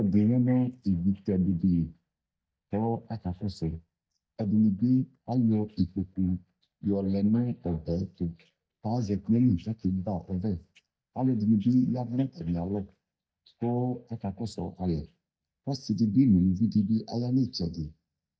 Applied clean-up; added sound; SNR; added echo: neural mask model DeepFilterNet 3.